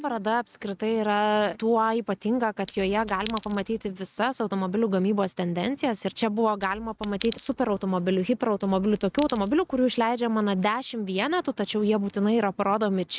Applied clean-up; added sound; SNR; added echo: neural mask model RNNoise.